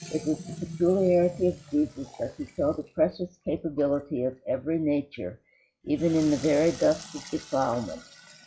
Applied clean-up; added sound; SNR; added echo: classical method log-MMSE.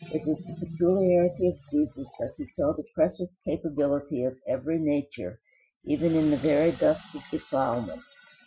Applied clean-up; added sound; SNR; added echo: classical method Wiener filter.